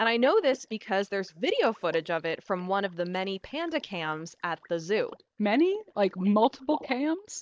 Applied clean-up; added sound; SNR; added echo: neural mask model DeepFilterNet 3.